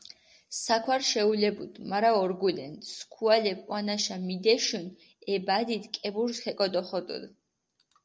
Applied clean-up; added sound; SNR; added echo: none; none; none; none.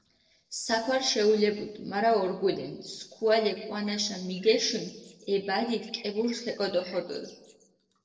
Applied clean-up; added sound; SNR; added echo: neural separator model SepFormer DNS4.